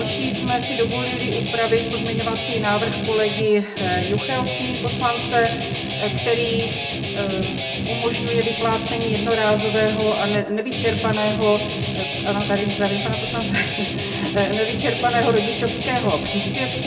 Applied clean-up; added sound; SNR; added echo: none; Guitar; 0 dB; reverberation time 0.7 s.